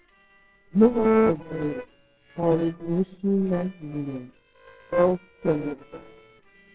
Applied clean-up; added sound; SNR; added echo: neural separator model SepFormer WHAMR!.